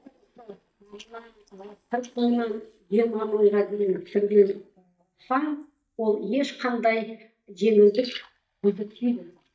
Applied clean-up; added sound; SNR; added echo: neural mask model DeepFilterNet 3.